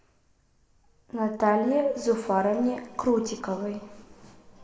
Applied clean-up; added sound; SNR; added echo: none; none; none; reverberation time 1.5 s.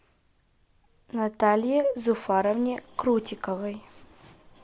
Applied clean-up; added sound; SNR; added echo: none; none; none; none.